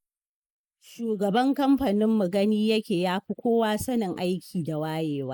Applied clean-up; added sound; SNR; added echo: neural mask model Resemble Enhance denoiser.